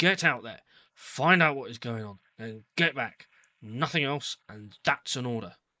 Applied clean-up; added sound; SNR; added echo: neural mask model Resemble Enhance denoiser.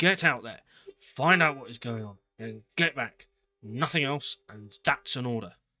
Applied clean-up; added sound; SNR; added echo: neural mask model DeepFilterNet 3.